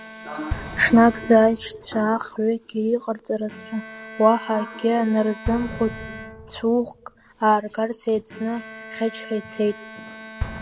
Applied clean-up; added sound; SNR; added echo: none; Explosion + Bowed string instrument; 14 dB; none.